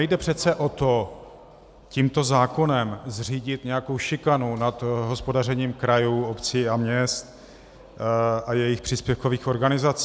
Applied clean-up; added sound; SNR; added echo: none; none; none; none.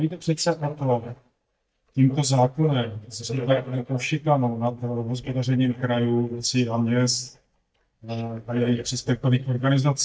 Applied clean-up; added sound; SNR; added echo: neural mask model DeepFilterNet 3.